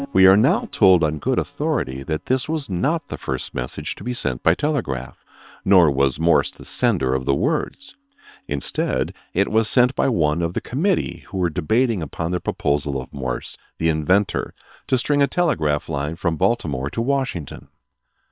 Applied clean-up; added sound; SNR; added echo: neural separator model SepFormer WHAM!.